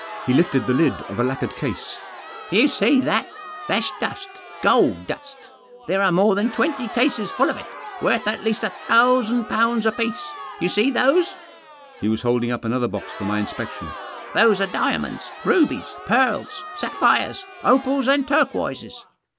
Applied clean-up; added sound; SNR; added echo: none; Crowd; 14 dB; none.